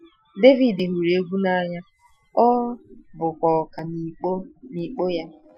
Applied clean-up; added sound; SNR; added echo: classical method Wiener filter.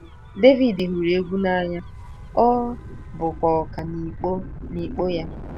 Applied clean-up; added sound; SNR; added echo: none; Gull, seagull / Waves, surf / Siren; 14 dB; none.